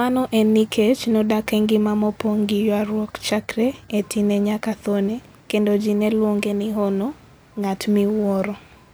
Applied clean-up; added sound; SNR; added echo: none; none; none; none.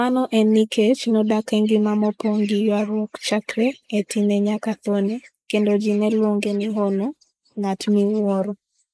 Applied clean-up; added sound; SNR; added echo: neural mask model Resemble Enhance denoiser.